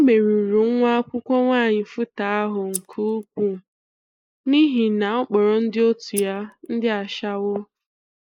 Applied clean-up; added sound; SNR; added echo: neural mask model Resemble Enhance denoiser.